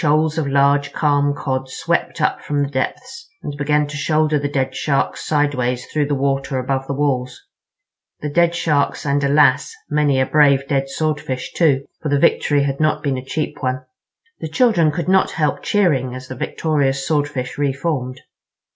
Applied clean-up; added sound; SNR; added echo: none; none; none; none.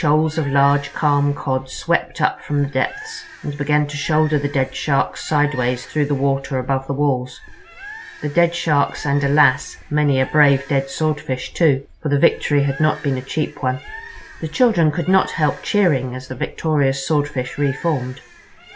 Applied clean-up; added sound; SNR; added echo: none; Bird; 19 dB; none.